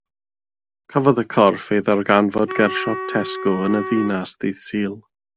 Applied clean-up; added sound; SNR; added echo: none; Wind instrument, woodwind instrument; 10 dB; none.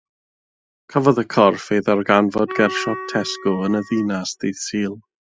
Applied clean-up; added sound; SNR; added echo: classical method spectral subtraction.